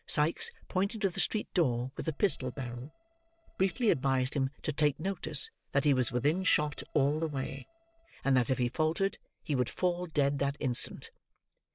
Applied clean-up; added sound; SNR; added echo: neural separator model SepFormer DNS4.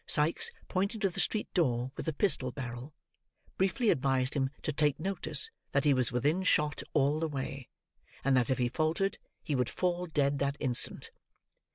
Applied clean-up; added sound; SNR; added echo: none; none; none; none.